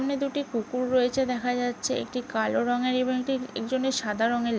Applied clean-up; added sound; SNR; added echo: none; none; none; none.